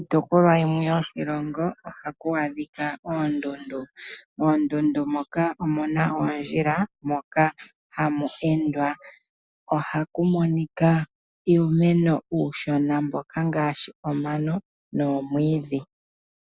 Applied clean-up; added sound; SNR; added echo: none; none; none; none.